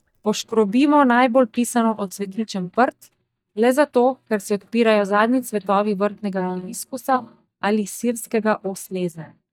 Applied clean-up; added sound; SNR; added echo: neural mask model DeepFilterNet 3.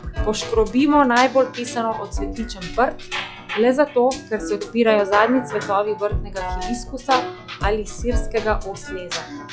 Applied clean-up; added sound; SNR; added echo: classical method log-MMSE.